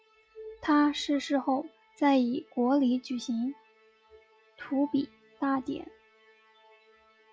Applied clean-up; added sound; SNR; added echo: classical method log-MMSE.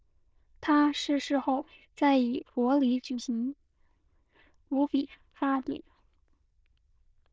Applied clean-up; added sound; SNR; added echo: neural diffusion model UNIVERSE++.